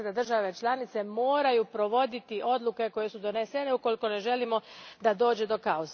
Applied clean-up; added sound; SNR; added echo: none; none; none; none.